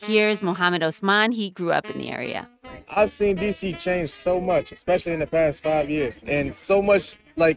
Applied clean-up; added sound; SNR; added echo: neural mask model RNNoise.